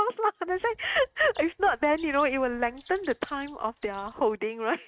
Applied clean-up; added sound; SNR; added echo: neural mask model RNNoise.